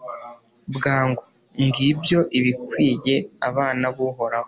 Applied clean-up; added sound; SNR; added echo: none; none; none; none.